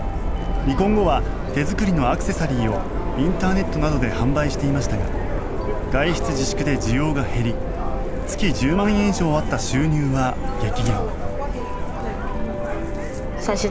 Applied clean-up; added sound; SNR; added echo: none; Subway, metro, underground; 0 dB; none.